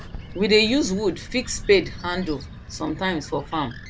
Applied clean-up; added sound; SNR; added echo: none; Bird; 13 dB; none.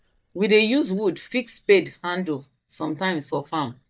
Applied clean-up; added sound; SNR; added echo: neural mask model DeepFilterNet 3.